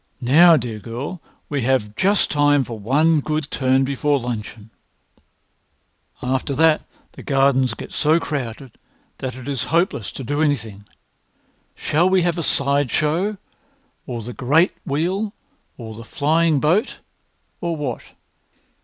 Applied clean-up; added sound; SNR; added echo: none; Writing; 18 dB; none.